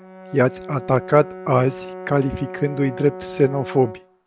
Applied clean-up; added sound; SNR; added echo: none; Brass instrument; 13 dB; none.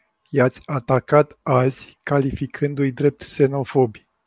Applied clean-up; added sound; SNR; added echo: none; none; none; none.